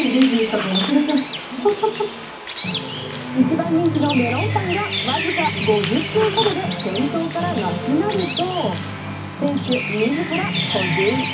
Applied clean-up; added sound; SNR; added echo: none; Bird; 6 dB; reverberation time 0.4 s.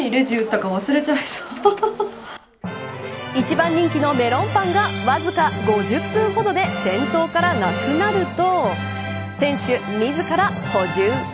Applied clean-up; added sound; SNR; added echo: none; none; none; none.